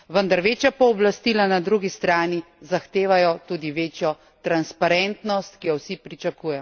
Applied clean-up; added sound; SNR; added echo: none; none; none; none.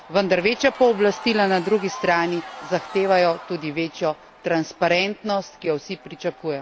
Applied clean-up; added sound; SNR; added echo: none; Crowd / Cheering; 17 dB; none.